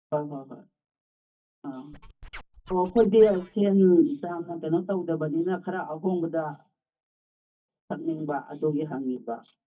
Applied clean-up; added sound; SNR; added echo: neural mask model DeepFilterNet 3.